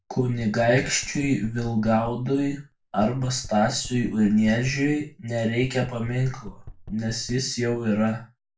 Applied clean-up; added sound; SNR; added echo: none; Knock; 18 dB; reverberation time 0.3 s.